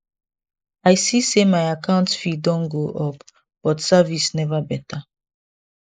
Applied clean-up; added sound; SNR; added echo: neural mask model Resemble Enhance denoiser.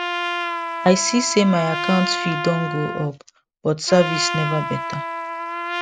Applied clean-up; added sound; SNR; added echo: none; Trumpet; 5 dB; none.